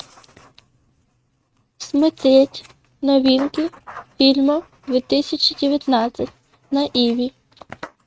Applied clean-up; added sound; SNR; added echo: neural mask model RNNoise.